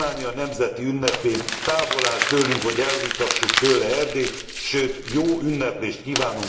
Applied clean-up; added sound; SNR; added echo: none; Crumpling, crinkling; 4 dB; reverberation time 1.0 s.